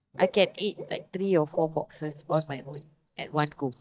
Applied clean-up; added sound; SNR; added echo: neural mask model DeepFilterNet 3.